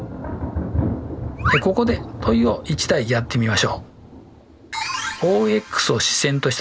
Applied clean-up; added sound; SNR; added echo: none; Thunder; 8 dB; none.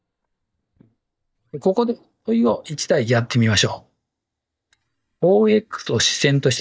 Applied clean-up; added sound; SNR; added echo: neural mask model DeepFilterNet 3.